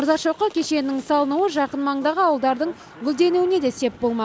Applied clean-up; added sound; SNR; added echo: none; none; none; none.